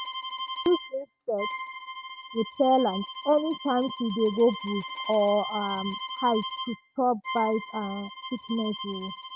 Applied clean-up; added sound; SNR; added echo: none; Bowed string instrument; 9 dB; none.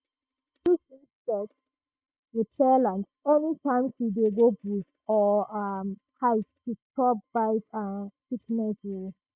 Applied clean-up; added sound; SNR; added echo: neural mask model DeepFilterNet 3.